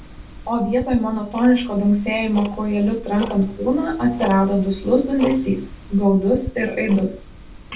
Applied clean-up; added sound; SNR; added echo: none; Tick-tock; 15 dB; reverberation time 0.3 s.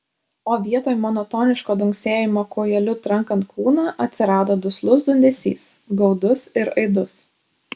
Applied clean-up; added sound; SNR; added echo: none; none; none; none.